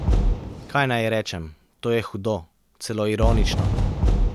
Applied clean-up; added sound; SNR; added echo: none; Fireworks; -3 dB; none.